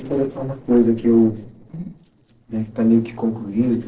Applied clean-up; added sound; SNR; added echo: neural separator model SepFormer DNS4.